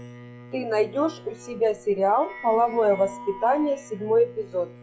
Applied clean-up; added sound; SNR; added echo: classical method log-MMSE.